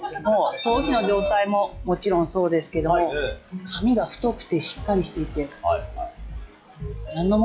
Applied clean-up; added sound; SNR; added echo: classical method log-MMSE.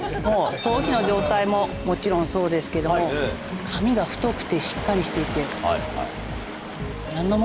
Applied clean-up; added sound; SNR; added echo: none; Waves, surf; 12 dB; none.